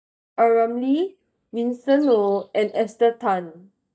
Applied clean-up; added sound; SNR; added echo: neural mask model DeepFilterNet 3.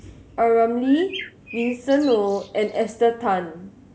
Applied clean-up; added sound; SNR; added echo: none; Bird; 17 dB; none.